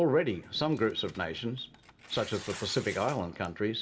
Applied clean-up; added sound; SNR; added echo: none; Tearing; 18 dB; reverberation time 0.5 s.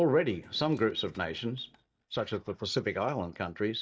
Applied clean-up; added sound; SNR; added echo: neural mask model DeepFilterNet 3.